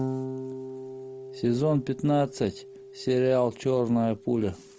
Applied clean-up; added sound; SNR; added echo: none; Electric guitar / Bass guitar; 11 dB; none.